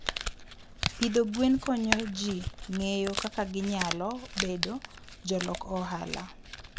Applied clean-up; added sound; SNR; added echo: none; Crumpling, crinkling; 5 dB; none.